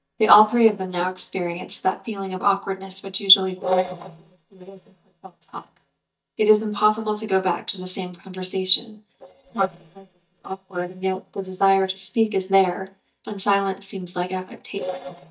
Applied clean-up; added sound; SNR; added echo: neural mask model DeepFilterNet 3.